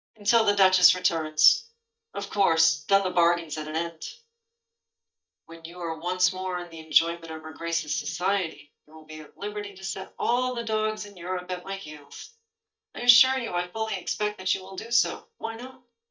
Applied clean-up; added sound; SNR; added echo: neural mask model DeepFilterNet 3.